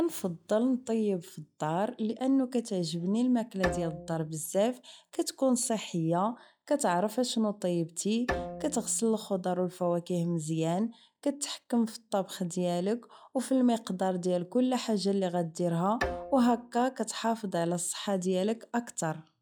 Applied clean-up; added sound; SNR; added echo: classical method log-MMSE.